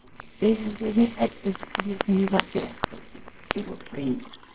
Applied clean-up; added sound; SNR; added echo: neural separator model SepFormer WHAMR!.